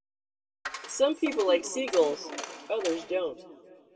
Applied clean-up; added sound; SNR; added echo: none; Coin (dropping); 12 dB; reverberation time 1.9 s.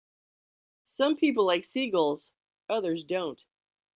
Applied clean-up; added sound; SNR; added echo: none; none; none; none.